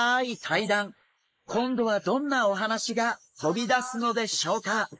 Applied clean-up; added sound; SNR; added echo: neural mask model Resemble Enhance denoiser.